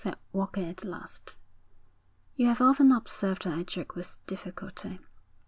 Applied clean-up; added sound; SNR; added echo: none; none; none; none.